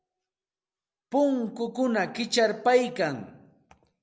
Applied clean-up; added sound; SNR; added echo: none; none; none; none.